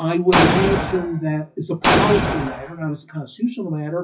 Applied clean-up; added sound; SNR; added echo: classical method WPE with log-MMSE.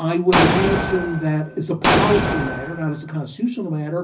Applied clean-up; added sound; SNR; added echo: none; Explosion; -1 dB; reverberation time 0.4 s.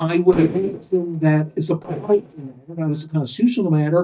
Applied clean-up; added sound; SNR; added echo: neural mask model DeepFilterNet 3.